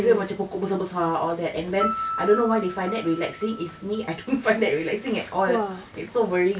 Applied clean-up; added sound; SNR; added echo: none; Piano; 12 dB; none.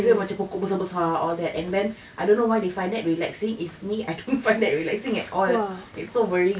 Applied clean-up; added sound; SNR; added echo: none; none; none; none.